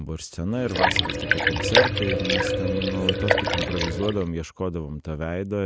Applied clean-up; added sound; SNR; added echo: none; Liquid; -5 dB; none.